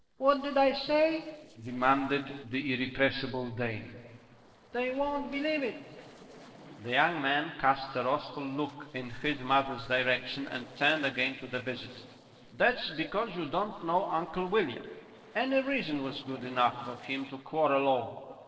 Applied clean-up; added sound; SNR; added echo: neural separator model SepFormer DNS4.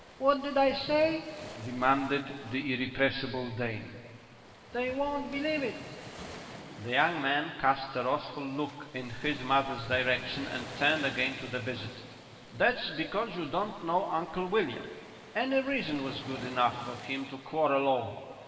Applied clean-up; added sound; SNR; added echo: none; Waves, surf; 16 dB; reverberation time 2.5 s.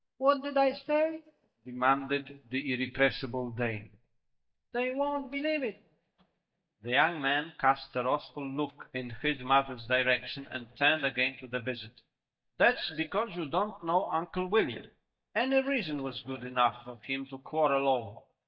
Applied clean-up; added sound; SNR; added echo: neural mask model DeepFilterNet 3.